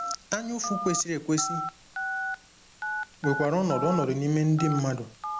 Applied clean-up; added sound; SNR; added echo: none; Telephone; 6 dB; none.